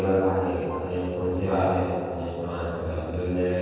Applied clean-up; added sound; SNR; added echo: neural separator model SepFormer DNS4.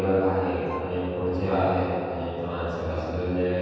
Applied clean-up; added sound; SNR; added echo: none; Wind instrument, woodwind instrument; 16 dB; reverberation time 2.1 s.